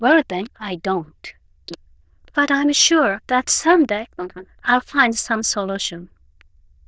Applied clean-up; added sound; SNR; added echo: neural diffusion model UNIVERSE++.